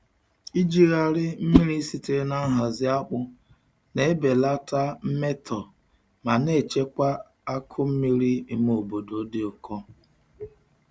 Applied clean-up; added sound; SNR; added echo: none; Whoosh, swoosh, swish; 2 dB; none.